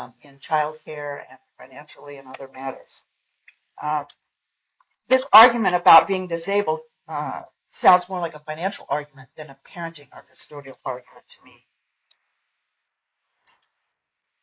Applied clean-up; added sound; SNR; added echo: neural mask model Resemble Enhance denoiser.